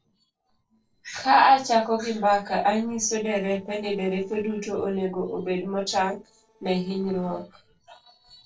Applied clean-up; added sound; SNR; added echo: neural separator model SepFormer DNS4.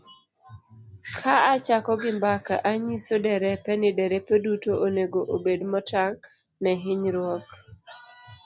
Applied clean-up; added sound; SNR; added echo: none; none; none; none.